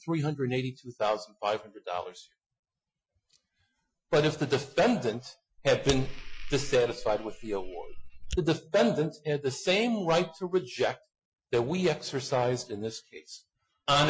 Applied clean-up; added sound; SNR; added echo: classical method Wiener filter.